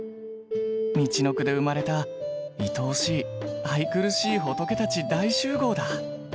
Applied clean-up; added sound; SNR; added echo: none; none; none; none.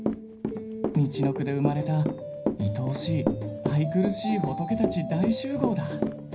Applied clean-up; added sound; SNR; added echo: none; Walk, footsteps / Run; 6 dB; reverberation time 0.5 s.